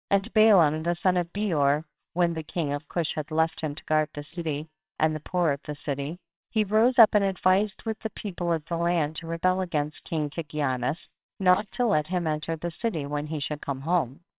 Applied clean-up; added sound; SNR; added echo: neural separator model SepFormer WHAMR!.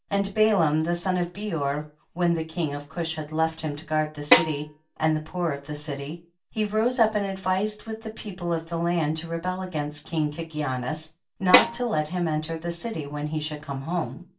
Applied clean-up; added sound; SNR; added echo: none; Snare drum; -1 dB; reverberation time 0.2 s.